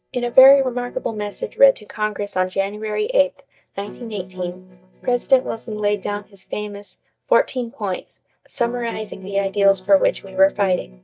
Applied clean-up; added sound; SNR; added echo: neural mask model DeepFilterNet 3.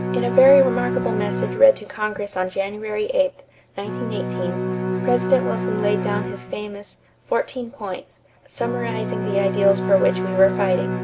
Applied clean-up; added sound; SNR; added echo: none; Bowed string instrument; 4 dB; none.